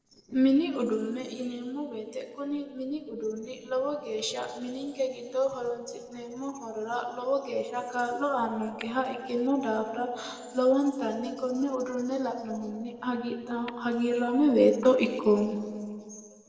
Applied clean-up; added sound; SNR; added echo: neural separator model SepFormer DNS4.